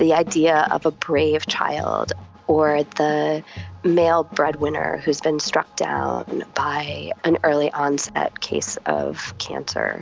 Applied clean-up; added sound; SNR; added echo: none; none; none; none.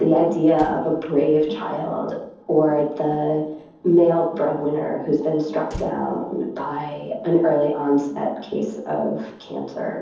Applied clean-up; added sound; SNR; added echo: neural separator model SepFormer DNS4.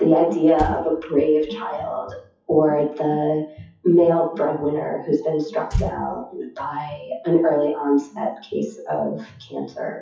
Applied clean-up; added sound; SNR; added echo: classical method WPE with log-MMSE.